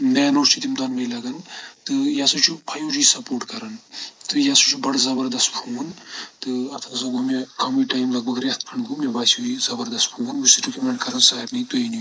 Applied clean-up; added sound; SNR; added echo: neural mask model Resemble Enhance denoiser.